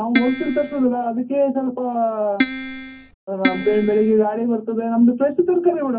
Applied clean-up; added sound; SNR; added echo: none; Keyboard (musical); 5 dB; reverberation time 0.3 s.